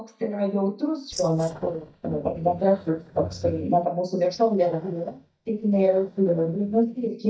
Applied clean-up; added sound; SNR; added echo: neural mask model DeepFilterNet 3.